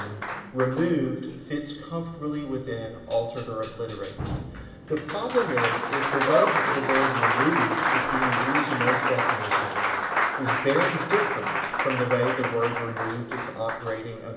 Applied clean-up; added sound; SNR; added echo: none; Applause; -1 dB; reverberation time 1.2 s.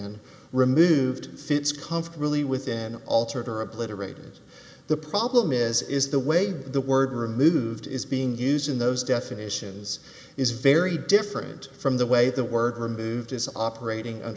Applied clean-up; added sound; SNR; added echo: none; none; none; none.